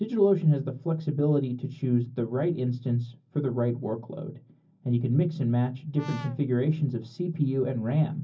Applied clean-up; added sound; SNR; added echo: none; Brass instrument; 18 dB; reverberation time 0.4 s.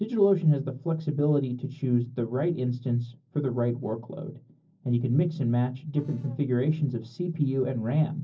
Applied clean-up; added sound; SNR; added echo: neural separator model SepFormer DNS4.